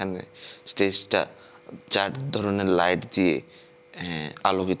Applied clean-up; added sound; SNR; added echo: none; none; none; none.